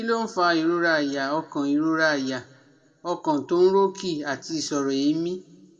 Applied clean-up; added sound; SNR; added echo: none; none; none; reverberation time 1.1 s.